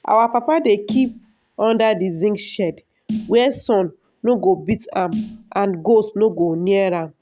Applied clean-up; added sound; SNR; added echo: none; Snare drum; 14 dB; none.